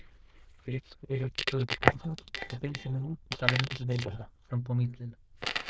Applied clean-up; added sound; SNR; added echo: neural diffusion model UNIVERSE++.